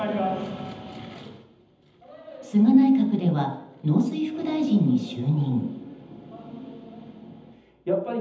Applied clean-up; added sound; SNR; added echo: none; none; none; reverberation time 0.8 s.